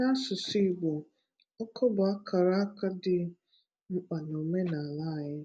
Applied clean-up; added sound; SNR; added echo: none; none; none; none.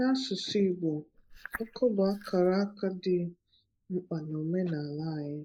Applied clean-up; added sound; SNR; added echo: neural mask model Resemble Enhance denoiser.